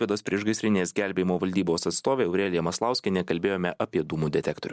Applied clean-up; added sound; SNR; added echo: neural mask model Resemble Enhance denoiser.